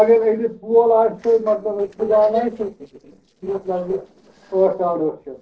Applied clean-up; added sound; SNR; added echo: neural separator model SepFormer DNS4.